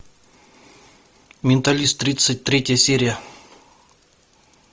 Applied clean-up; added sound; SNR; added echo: none; none; none; none.